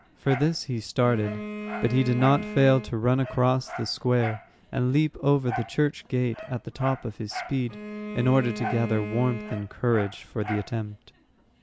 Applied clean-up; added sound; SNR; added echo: none; Dog + Bowed string instrument; 11 dB; none.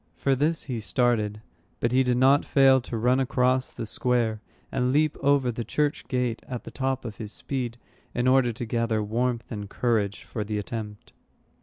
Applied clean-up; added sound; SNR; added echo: none; none; none; none.